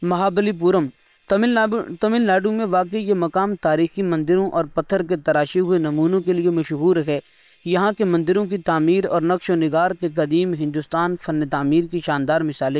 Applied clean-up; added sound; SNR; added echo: neural separator model SepFormer WHAM!.